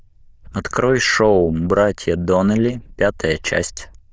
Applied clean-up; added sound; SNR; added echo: neural diffusion model UNIVERSE++.